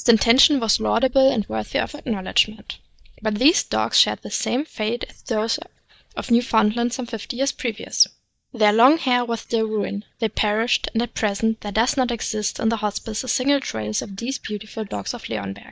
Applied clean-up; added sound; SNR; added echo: neural mask model DeepFilterNet 3.